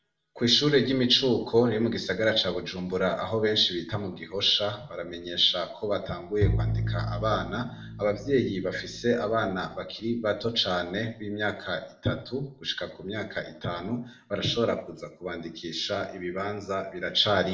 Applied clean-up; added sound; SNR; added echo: none; Bowed string instrument; 4 dB; reverberation time 0.4 s.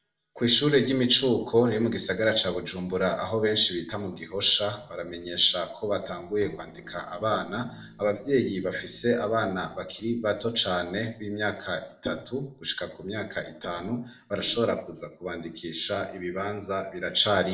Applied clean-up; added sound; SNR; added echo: neural separator model SepFormer DNS4.